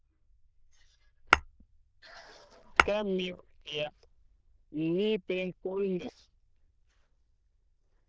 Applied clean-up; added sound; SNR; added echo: neural diffusion model UNIVERSE++.